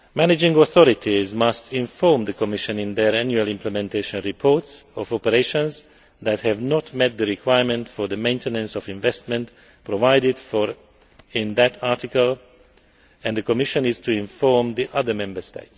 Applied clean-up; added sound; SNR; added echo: none; none; none; none.